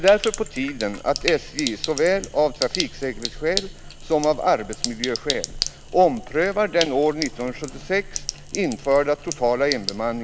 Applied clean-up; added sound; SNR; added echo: none; Sink (filling or washing); 9 dB; none.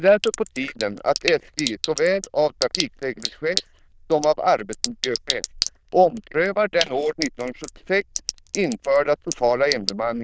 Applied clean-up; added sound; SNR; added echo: neural diffusion model UNIVERSE++.